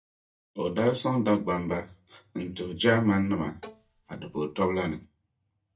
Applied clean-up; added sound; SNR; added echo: neural mask model DeepFilterNet 3.